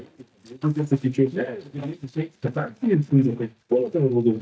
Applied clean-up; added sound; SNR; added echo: neural mask model DeepFilterNet 3.